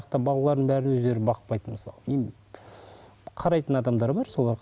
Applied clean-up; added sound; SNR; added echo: none; none; none; none.